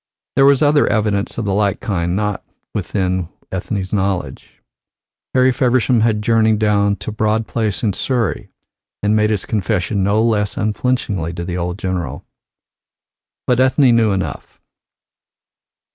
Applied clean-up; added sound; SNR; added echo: none; none; none; none.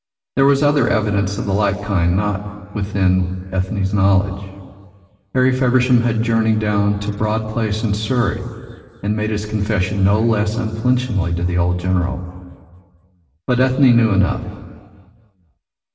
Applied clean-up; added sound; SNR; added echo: none; none; none; reverberation time 2.1 s.